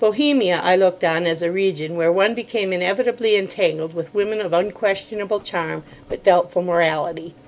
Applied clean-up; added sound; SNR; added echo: none; none; none; none.